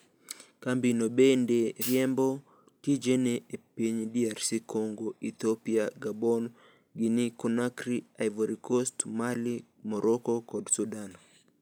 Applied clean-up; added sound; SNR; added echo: none; Hi-hat; 10 dB; none.